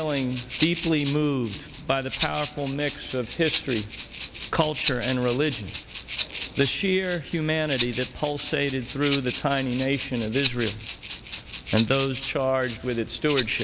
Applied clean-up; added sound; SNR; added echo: none; Rattle (instrument); 6 dB; none.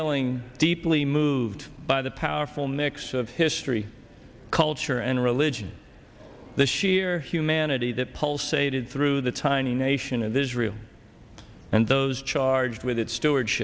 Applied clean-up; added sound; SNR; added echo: none; none; none; none.